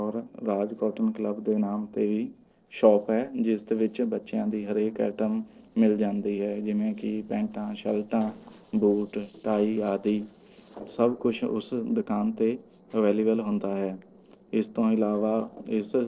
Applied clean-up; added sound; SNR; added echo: neural separator model SepFormer DNS4.